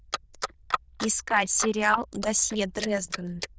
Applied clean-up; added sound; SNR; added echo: neural diffusion model UNIVERSE++.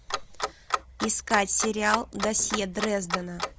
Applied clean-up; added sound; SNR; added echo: none; Clock; 5 dB; none.